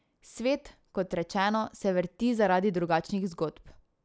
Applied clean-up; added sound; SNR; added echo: none; none; none; none.